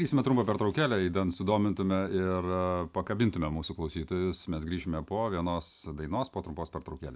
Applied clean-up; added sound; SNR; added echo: none; none; none; none.